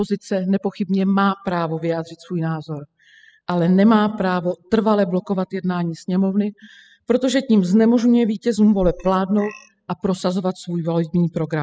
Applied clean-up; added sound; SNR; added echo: classical method spectral subtraction.